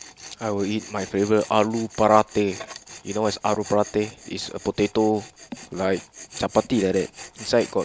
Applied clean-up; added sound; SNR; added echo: none; Tools; 18 dB; none.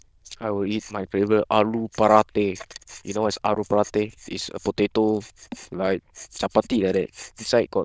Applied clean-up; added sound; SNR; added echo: neural diffusion model UNIVERSE++.